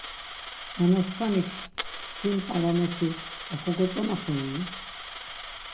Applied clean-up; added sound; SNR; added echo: none; Coin (dropping); 10 dB; reverberation time 0.4 s.